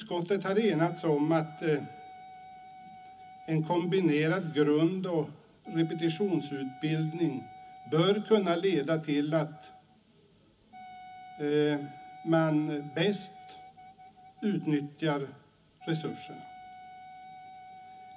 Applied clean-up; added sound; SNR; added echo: none; Wind instrument, woodwind instrument; 19 dB; reverberation time 0.4 s.